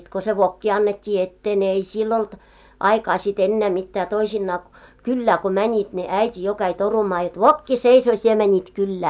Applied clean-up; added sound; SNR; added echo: none; none; none; none.